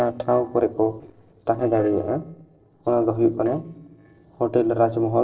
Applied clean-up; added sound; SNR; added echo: neural separator model SepFormer DNS4.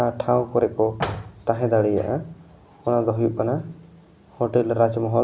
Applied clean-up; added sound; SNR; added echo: none; none; none; none.